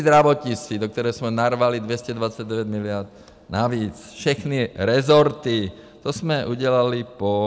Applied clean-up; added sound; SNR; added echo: none; none; none; none.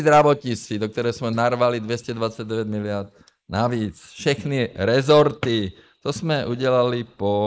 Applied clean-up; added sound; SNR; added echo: neural mask model Resemble Enhance denoiser.